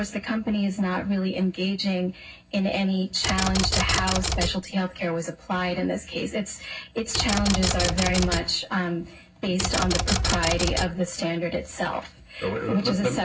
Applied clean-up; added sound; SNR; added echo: none; Typewriter; 0 dB; reverberation time 0.4 s.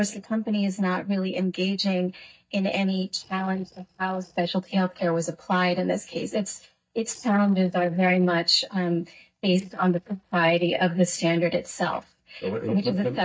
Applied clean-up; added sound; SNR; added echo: neural mask model DeepFilterNet 3.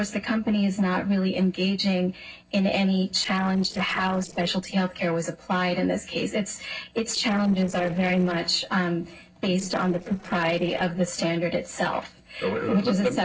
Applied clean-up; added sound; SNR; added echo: neural separator model SepFormer DNS4.